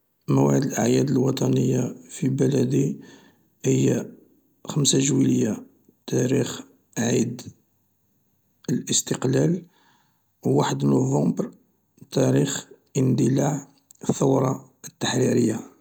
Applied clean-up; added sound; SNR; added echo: none; none; none; none.